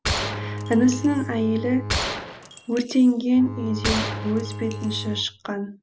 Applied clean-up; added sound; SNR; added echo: none; Bowed string instrument + Gunshot, gunfire; 6 dB; none.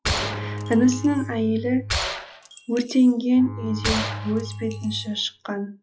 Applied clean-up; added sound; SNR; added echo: classical method log-MMSE.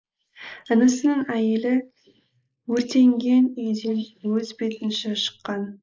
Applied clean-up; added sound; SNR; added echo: neural mask model Resemble Enhance denoiser.